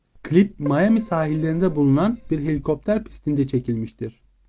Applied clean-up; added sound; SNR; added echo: none; Keyboard (musical); 18 dB; none.